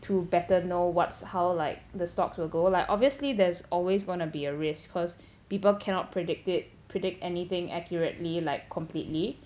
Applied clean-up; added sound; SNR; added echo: none; none; none; none.